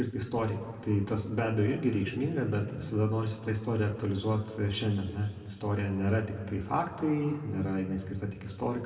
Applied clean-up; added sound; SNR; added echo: none; none; none; reverberation time 2.0 s.